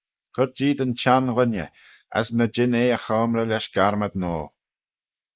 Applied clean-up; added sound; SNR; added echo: neural mask model Resemble Enhance denoiser.